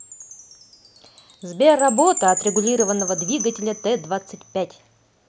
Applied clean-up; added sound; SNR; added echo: none; Chime; 8 dB; none.